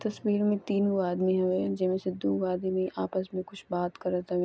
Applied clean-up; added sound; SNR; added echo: none; none; none; none.